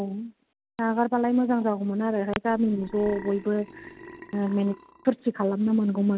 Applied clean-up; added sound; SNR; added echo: none; Burping, eructation; 18 dB; none.